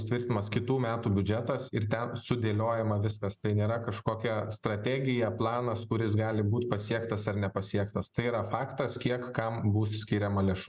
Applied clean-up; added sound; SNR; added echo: none; none; none; none.